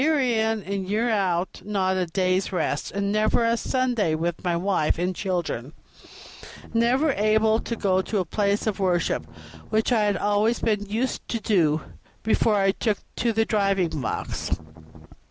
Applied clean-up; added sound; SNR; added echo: none; Strum; 18 dB; none.